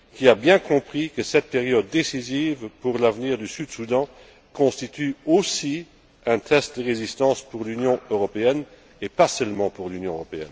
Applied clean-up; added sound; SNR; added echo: none; none; none; none.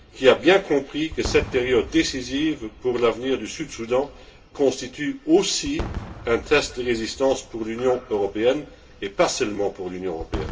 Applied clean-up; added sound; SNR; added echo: none; Fireworks; 15 dB; reverberation time 0.2 s.